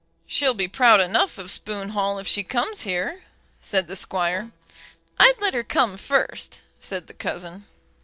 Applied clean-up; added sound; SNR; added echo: neural separator model SepFormer DNS4.